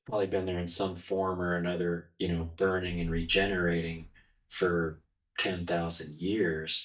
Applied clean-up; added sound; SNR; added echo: neural mask model DeepFilterNet 3.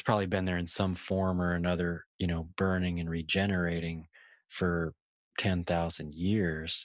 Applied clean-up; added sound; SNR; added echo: none; none; none; none.